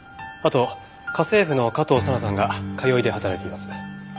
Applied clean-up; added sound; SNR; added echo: none; none; none; none.